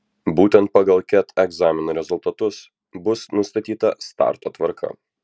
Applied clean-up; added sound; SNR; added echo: none; none; none; none.